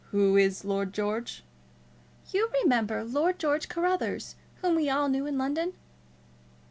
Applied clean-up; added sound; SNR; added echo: none; none; none; none.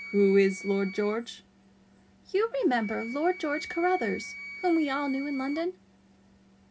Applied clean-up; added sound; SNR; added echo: none; Wind instrument, woodwind instrument; 15 dB; reverberation time 0.3 s.